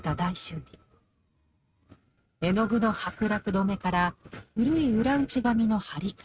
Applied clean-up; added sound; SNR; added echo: neural mask model RNNoise.